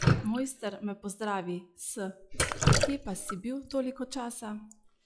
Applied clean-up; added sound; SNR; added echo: classical method log-MMSE.